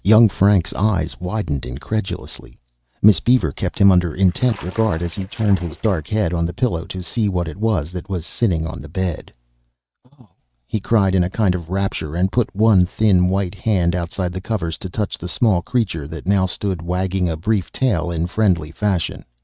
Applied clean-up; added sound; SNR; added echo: neural mask model RNNoise.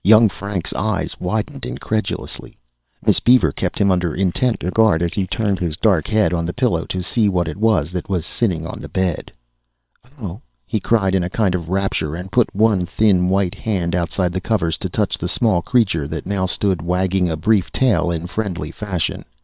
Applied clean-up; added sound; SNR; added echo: neural separator model SepFormer WHAM!.